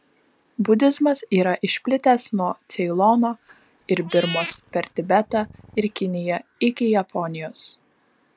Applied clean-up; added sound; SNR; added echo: none; Meow / Purr; 14 dB; none.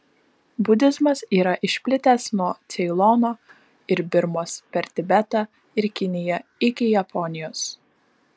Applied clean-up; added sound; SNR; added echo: none; none; none; none.